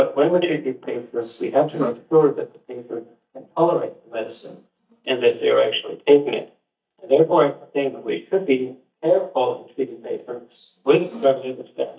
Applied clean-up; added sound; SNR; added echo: neural mask model DeepFilterNet 3.